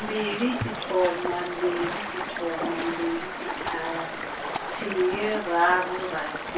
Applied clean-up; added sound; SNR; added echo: none; Stream; 4 dB; reverberation time 0.2 s.